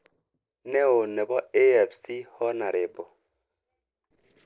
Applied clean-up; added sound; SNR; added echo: neural separator model SepFormer DNS4.